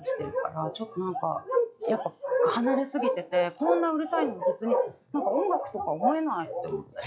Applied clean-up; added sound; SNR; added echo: classical method log-MMSE.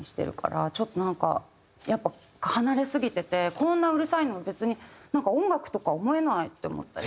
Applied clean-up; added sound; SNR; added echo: none; none; none; none.